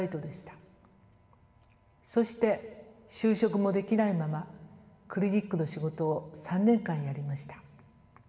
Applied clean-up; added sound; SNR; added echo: none; none; none; reverberation time 1.8 s.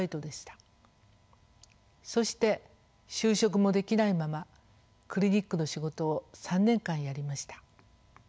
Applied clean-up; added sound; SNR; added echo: none; none; none; none.